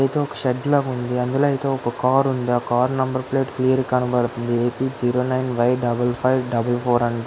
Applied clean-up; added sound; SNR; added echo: none; none; none; none.